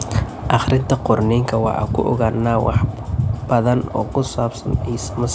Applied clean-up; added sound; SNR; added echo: none; none; none; none.